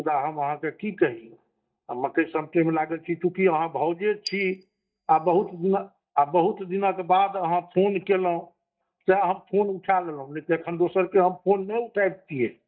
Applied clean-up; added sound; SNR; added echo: neural mask model DeepFilterNet 3.